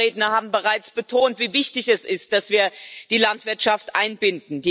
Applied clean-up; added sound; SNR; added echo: none; none; none; none.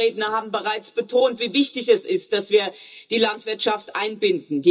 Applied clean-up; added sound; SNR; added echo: none; none; none; reverberation time 0.2 s.